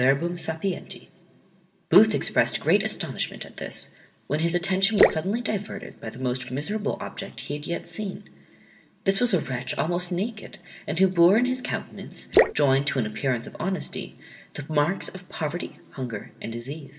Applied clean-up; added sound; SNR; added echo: none; Drip / Splash, splatter; 2 dB; reverberation time 1.9 s.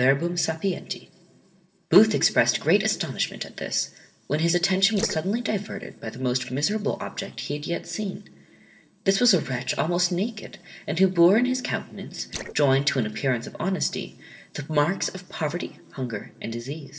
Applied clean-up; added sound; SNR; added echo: neural separator model SepFormer DNS4.